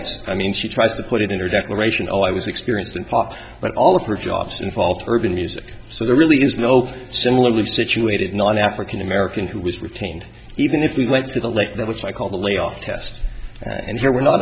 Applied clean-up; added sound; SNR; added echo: none; none; none; none.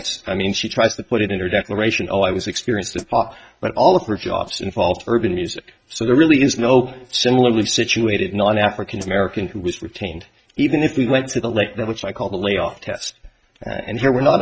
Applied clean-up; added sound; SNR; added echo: neural mask model RNNoise.